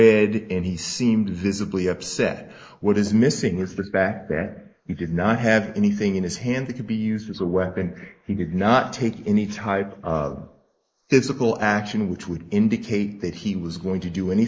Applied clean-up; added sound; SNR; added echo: neural mask model Resemble Enhance denoiser.